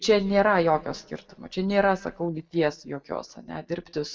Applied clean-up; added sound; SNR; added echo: neural mask model DeepFilterNet 3.